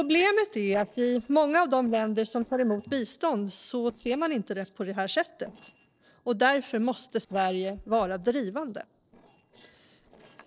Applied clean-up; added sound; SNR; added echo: neural separator model SepFormer DNS4.